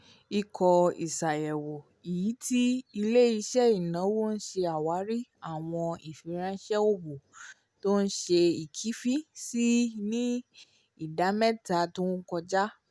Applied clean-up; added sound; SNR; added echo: none; none; none; none.